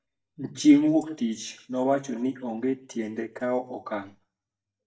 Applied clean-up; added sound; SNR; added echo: neural mask model DeepFilterNet 3.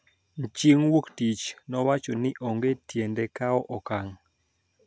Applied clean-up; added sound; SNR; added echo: none; none; none; none.